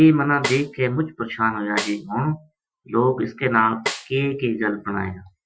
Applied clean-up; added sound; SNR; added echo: classical method Wiener filter.